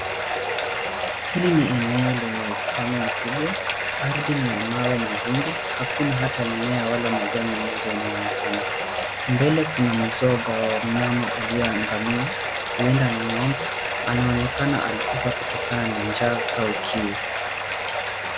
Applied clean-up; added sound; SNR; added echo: none; Bathtub (filling or washing); 1 dB; none.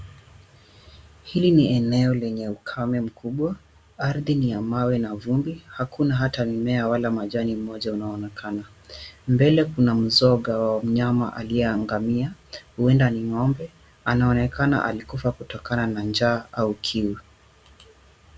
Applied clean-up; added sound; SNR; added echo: none; none; none; none.